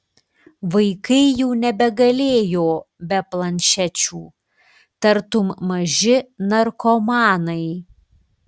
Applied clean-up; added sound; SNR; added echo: none; none; none; none.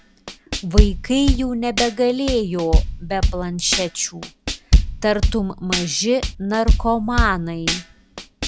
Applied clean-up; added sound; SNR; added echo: none; Drum / Drum kit; -1 dB; none.